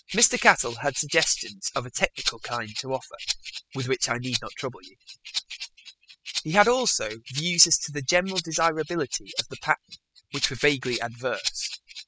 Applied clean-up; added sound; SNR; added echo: classical method spectral subtraction.